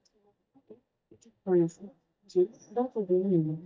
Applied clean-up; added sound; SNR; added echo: neural mask model DeepFilterNet 3.